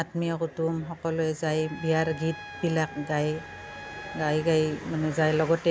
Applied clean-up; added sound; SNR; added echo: none; Trumpet; 16 dB; none.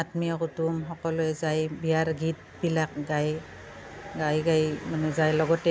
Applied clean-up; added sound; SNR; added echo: none; none; none; none.